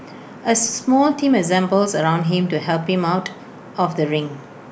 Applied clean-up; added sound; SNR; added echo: none; none; none; none.